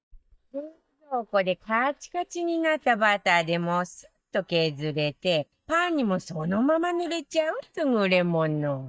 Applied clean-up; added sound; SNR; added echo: neural mask model DeepFilterNet 3.